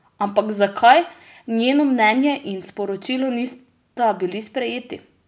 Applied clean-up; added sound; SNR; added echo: none; none; none; none.